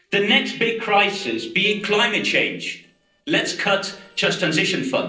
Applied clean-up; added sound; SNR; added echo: neural separator model SepFormer DNS4.